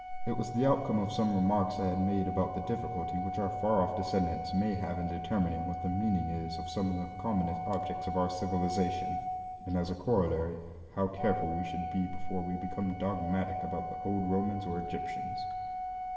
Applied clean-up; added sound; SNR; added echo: none; Organ; 5 dB; reverberation time 3.0 s.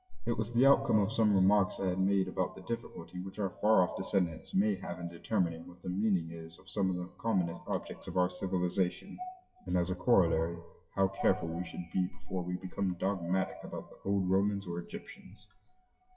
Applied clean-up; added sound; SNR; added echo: classical method WPE with log-MMSE.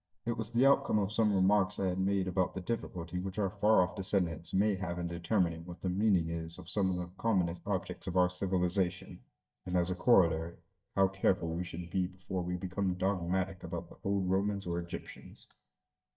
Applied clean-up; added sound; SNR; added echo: neural mask model DeepFilterNet 3.